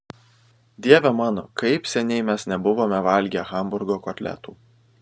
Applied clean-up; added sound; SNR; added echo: none; none; none; none.